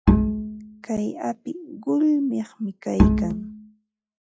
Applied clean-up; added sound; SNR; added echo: classical method log-MMSE.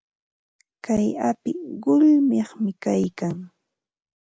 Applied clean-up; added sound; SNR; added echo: none; none; none; none.